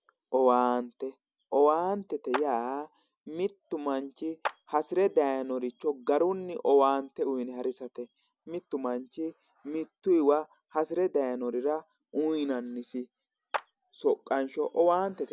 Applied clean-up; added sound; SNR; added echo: none; Clapping; 12 dB; none.